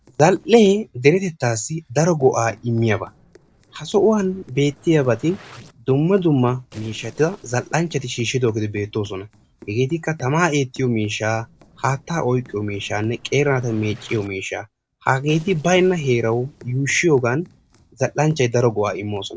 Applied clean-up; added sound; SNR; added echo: neural separator model SepFormer DNS4.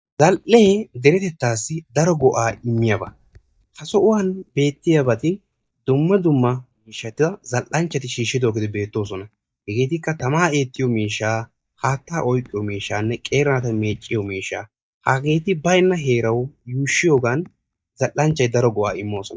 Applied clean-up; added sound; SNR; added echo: neural mask model DeepFilterNet 3.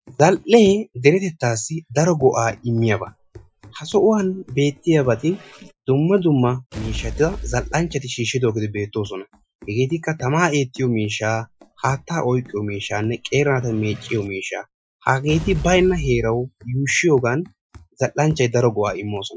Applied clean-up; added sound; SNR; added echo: classical method Wiener filter.